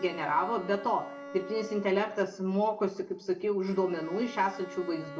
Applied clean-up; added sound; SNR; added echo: none; Bowed string instrument; 15 dB; reverberation time 0.7 s.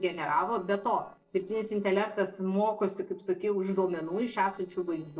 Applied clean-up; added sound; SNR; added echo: neural separator model SepFormer DNS4.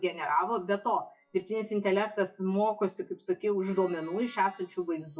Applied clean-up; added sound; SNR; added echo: classical method WPE with log-MMSE.